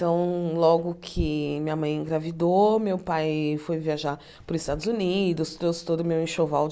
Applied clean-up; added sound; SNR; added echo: none; none; none; none.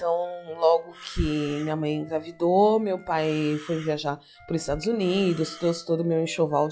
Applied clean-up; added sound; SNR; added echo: classical method log-MMSE.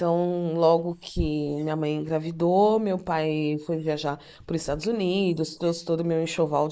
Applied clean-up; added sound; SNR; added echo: neural mask model Resemble Enhance denoiser.